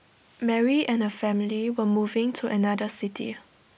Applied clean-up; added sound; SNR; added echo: none; none; none; none.